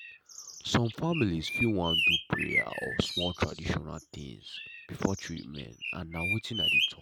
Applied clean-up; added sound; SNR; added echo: neural mask model RNNoise.